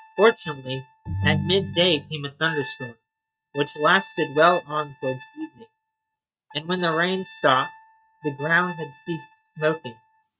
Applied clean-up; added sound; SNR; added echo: neural mask model RNNoise.